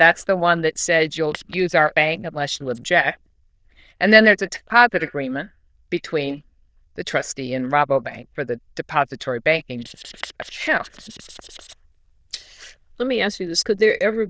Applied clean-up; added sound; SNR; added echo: neural diffusion model UNIVERSE++.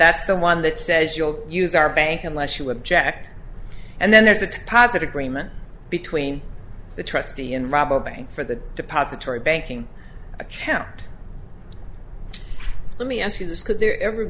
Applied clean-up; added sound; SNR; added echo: none; none; none; none.